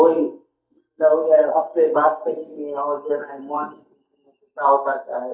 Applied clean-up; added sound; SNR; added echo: neural mask model DeepFilterNet 3.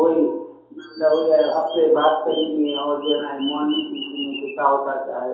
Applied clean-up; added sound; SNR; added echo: none; Bird vocalization, bird call, bird song; 16 dB; reverberation time 2.4 s.